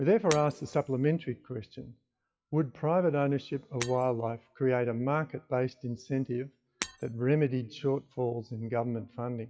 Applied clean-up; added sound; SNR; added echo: classical method WPE with log-MMSE.